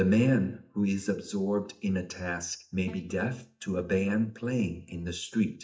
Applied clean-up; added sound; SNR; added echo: neural mask model DeepFilterNet 3.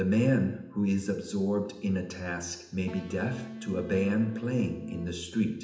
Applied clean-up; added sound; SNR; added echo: none; Electric guitar; 14 dB; reverberation time 0.8 s.